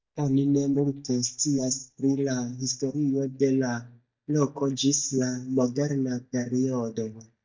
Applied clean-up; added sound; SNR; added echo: neural mask model DeepFilterNet 3.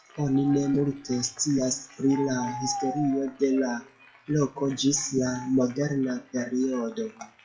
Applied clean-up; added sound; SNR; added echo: classical method WPE with log-MMSE.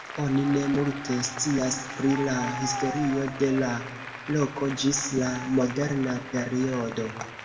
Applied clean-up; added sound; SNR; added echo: none; Applause; 10 dB; reverberation time 1.4 s.